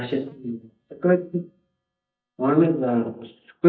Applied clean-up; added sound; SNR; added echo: neural mask model DeepFilterNet 3.